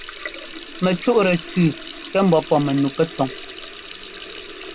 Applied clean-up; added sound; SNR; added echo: none; Water tap, faucet; 13 dB; none.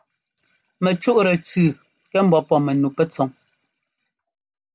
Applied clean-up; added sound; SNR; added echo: none; none; none; none.